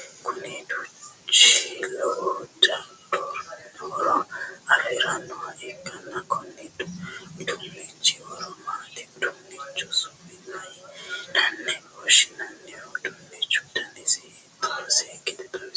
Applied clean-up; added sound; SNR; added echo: none; none; none; none.